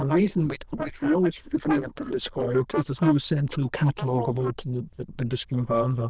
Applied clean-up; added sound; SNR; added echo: neural diffusion model UNIVERSE++.